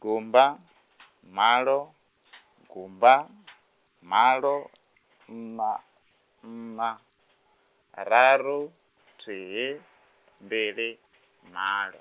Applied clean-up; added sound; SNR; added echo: none; none; none; none.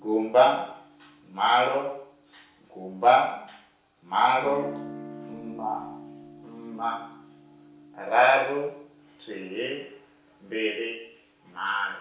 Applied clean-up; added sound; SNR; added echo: none; Guitar; 19 dB; reverberation time 0.6 s.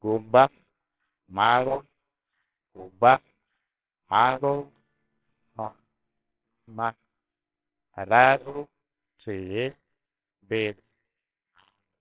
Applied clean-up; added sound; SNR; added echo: neural separator model SepFormer WHAMR!.